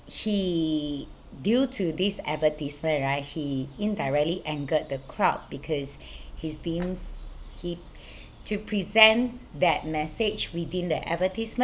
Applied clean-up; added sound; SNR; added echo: none; none; none; none.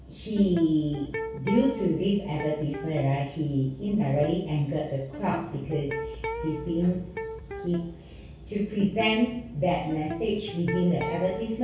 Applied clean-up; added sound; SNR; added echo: none; Electric guitar; 11 dB; reverberation time 0.6 s.